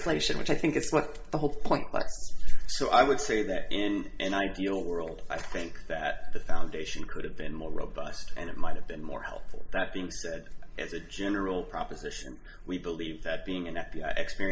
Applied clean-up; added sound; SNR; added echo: none; none; none; reverberation time 0.2 s.